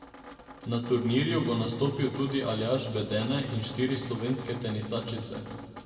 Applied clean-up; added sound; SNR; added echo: none; Drip; 15 dB; reverberation time 2.1 s.